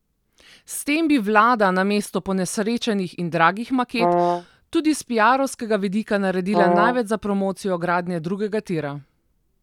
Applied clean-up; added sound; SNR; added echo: none; Brass instrument; 0 dB; none.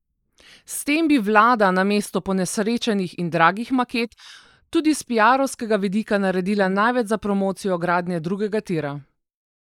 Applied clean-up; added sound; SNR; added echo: neural mask model Resemble Enhance denoiser.